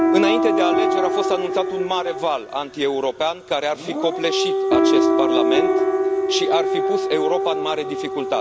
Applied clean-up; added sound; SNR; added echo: none; Siren / Dog + Piano; -3 dB; none.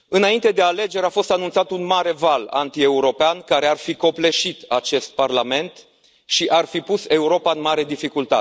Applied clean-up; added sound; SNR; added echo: none; none; none; none.